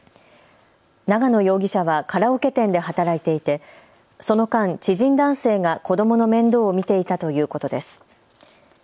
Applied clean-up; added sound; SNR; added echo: none; none; none; none.